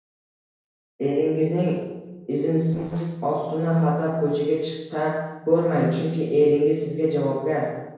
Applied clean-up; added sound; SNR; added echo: neural separator model SepFormer DNS4.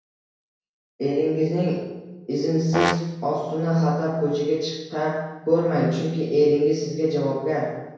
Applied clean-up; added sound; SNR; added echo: none; Brass instrument; 6 dB; reverberation time 1.0 s.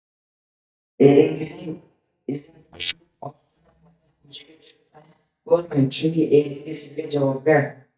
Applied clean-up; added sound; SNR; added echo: neural mask model DeepFilterNet 3.